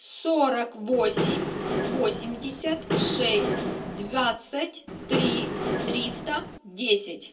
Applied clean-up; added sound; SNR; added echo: none; Engine / Mechanisms; 1 dB; reverberation time 0.2 s.